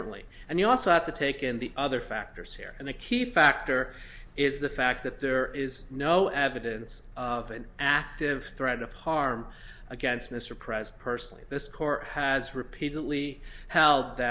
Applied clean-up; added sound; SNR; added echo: none; none; none; none.